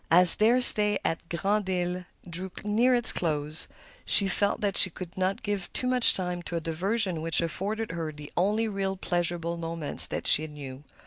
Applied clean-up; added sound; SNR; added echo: none; none; none; none.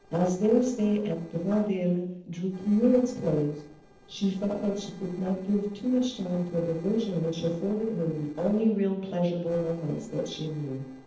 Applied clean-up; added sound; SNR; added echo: neural separator model SepFormer DNS4.